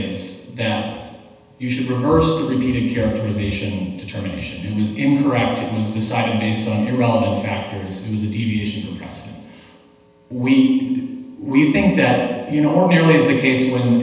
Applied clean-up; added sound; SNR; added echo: none; none; none; reverberation time 1.1 s.